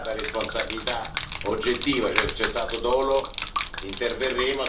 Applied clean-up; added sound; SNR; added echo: none; Gurgling / Liquid; 2 dB; reverberation time 0.3 s.